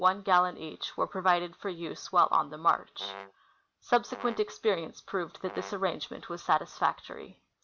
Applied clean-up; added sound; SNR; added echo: none; Brass instrument; 17 dB; none.